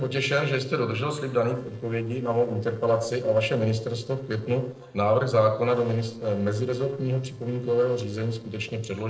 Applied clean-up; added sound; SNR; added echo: neural separator model SepFormer DNS4.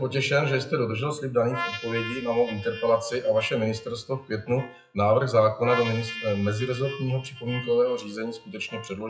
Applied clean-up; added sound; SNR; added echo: classical method WPE with log-MMSE.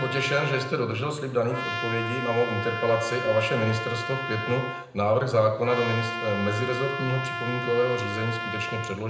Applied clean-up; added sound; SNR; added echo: none; Trumpet; 6 dB; reverberation time 0.8 s.